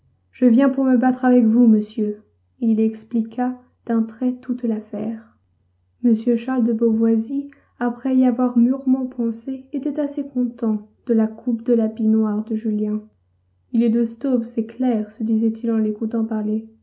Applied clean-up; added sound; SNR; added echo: none; none; none; none.